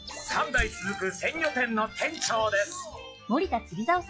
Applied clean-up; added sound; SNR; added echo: classical method log-MMSE.